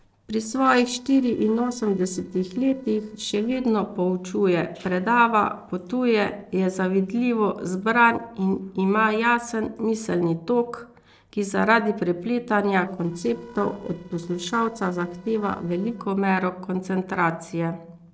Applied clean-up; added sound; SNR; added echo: neural separator model SepFormer DNS4.